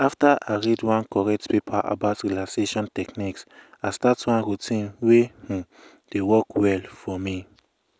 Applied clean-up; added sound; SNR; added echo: none; none; none; none.